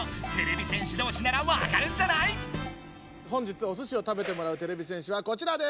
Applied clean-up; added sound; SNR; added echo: none; Whoosh, swoosh, swish; 16 dB; none.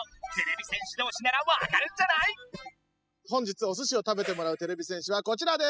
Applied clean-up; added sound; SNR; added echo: classical method spectral subtraction.